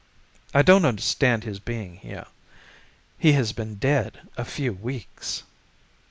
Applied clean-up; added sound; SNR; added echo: none; none; none; none.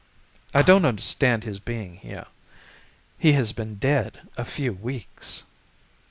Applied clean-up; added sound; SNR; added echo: none; Thump, thud; 13 dB; none.